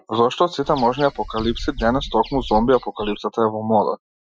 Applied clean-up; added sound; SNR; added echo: classical method Wiener filter.